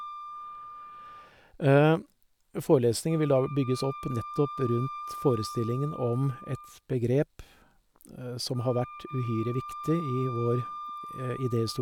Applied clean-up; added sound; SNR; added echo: none; Wind instrument, woodwind instrument; 13 dB; none.